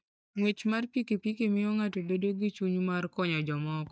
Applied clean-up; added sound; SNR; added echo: neural mask model DeepFilterNet 3.